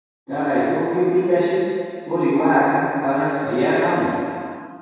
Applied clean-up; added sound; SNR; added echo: none; none; none; reverberation time 2.2 s.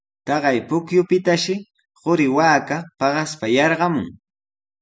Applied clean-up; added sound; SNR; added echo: none; none; none; none.